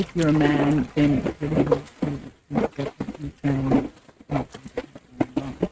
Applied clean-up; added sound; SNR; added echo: neural mask model RNNoise.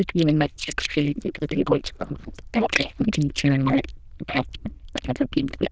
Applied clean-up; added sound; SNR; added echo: neural diffusion model UNIVERSE++.